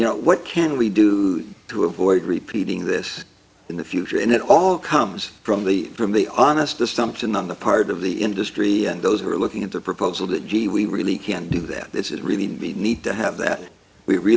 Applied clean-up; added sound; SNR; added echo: none; none; none; none.